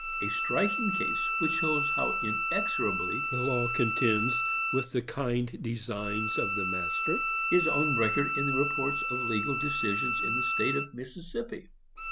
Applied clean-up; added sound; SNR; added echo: none; Bowed string instrument; -1 dB; none.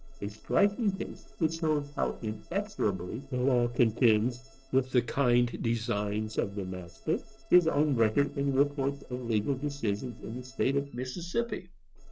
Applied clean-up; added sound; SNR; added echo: neural separator model SepFormer DNS4.